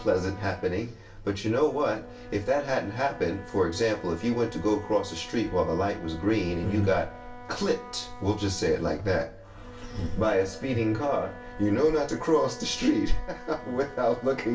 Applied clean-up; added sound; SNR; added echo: none; Wind instrument, woodwind instrument; 18 dB; reverberation time 0.3 s.